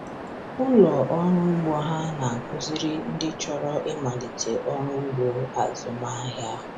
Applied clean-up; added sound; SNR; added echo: none; Waves, surf; 10 dB; none.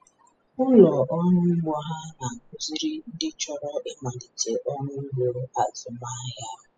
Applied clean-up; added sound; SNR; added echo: classical method spectral subtraction.